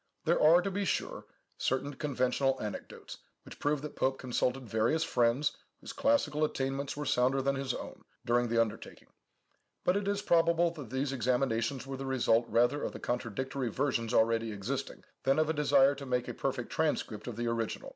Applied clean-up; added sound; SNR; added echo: none; none; none; none.